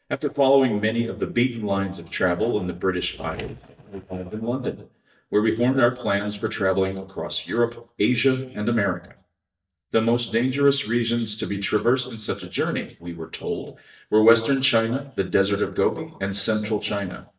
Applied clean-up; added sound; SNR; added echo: neural mask model DeepFilterNet 3.